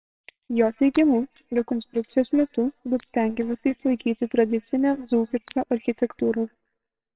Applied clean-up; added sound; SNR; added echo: neural separator model SepFormer WHAMR!.